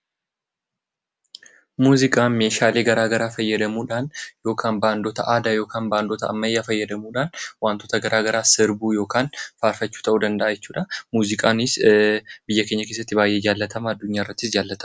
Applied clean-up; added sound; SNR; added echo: none; none; none; none.